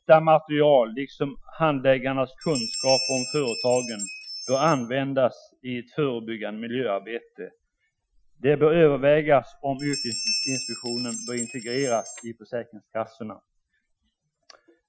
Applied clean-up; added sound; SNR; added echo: classical method Wiener filter.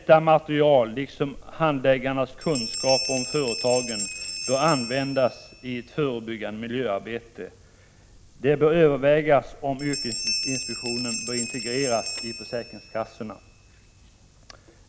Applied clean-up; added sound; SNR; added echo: none; Bell; 10 dB; none.